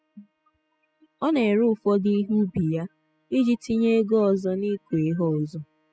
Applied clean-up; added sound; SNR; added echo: classical method spectral subtraction.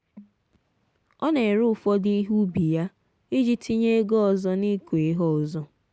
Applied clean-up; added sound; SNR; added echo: none; none; none; none.